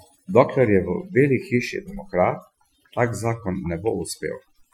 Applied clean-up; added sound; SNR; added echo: classical method Wiener filter.